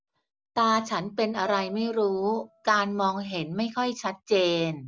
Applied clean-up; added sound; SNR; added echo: none; Bowed string instrument; 16 dB; none.